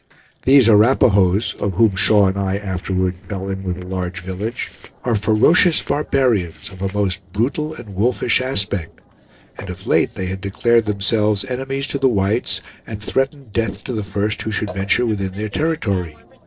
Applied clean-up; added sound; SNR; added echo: neural separator model SepFormer DNS4.